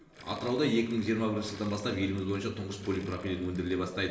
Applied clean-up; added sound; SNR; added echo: none; Gurgling; 20 dB; reverberation time 1.0 s.